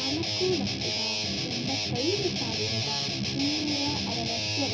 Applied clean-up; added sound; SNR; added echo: none; Guitar; -4 dB; reverberation time 0.2 s.